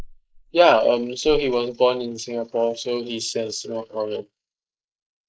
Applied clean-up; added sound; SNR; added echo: neural mask model Resemble Enhance denoiser.